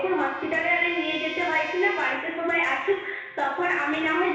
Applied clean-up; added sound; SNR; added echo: none; Trumpet; 18 dB; reverberation time 1.1 s.